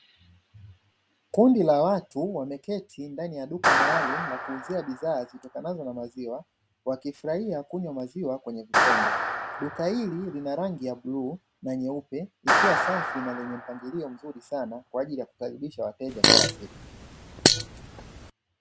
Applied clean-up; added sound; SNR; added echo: none; Clapping + Fart; -3 dB; none.